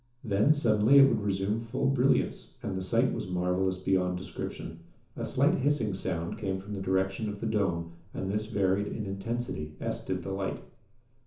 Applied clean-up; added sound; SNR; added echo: none; none; none; reverberation time 0.9 s.